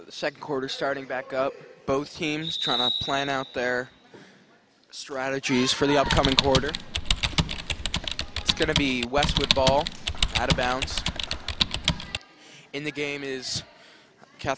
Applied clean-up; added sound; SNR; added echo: none; Typing; -2 dB; none.